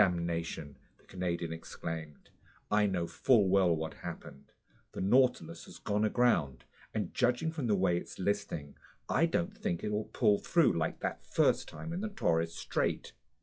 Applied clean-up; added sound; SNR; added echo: classical method log-MMSE.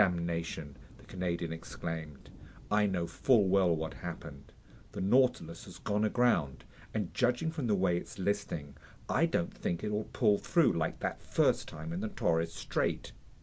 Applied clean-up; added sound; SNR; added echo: none; Thunder; 18 dB; none.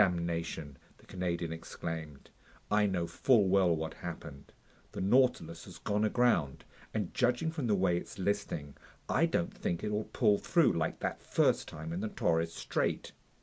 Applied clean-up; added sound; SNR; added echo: none; none; none; none.